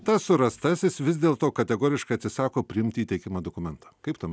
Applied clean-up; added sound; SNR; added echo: none; none; none; none.